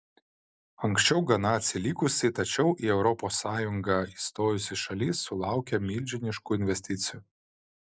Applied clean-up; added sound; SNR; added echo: none; none; none; none.